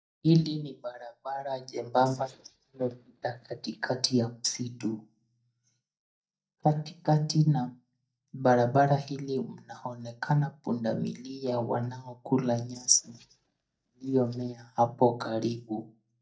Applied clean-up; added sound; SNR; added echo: neural mask model DeepFilterNet 3.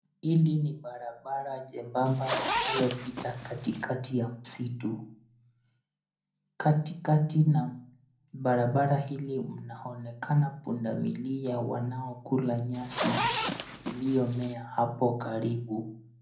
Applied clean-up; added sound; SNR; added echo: none; Zipper (clothing); 2 dB; reverberation time 0.6 s.